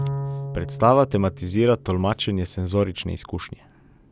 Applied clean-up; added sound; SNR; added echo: none; Bowed string instrument; 11 dB; none.